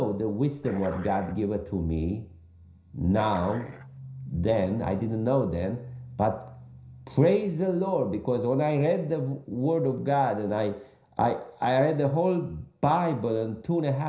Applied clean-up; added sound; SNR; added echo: none; Dog; 17 dB; reverberation time 0.5 s.